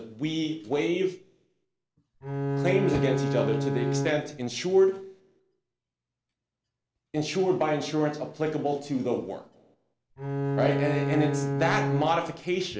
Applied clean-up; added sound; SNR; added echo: none; Bowed string instrument; -1 dB; none.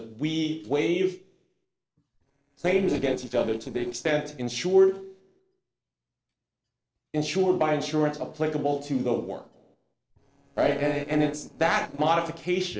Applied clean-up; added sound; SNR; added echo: neural separator model SepFormer DNS4.